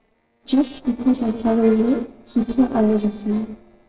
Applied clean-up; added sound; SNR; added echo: neural separator model SepFormer DNS4.